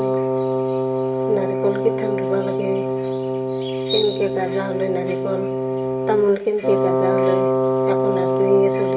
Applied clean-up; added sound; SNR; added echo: none; Wind instrument, woodwind instrument; -3 dB; reverberation time 2.4 s.